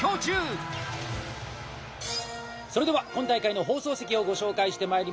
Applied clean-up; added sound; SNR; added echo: none; Crowd; 19 dB; none.